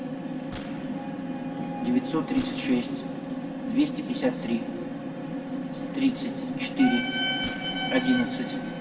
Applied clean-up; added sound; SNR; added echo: none; Gunshot, gunfire; 19 dB; reverberation time 1.5 s.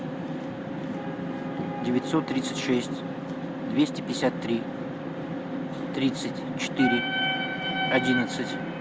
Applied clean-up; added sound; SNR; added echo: none; none; none; none.